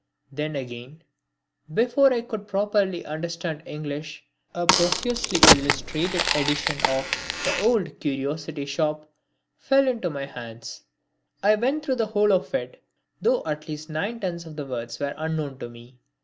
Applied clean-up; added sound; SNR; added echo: none; Crack; -3 dB; none.